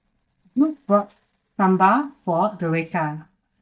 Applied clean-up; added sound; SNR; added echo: neural mask model DeepFilterNet 3.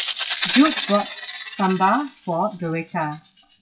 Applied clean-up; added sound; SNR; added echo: classical method WPE with log-MMSE.